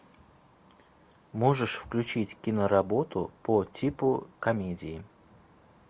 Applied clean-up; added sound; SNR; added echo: none; none; none; none.